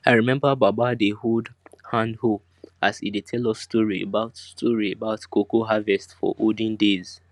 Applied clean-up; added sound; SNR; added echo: none; none; none; none.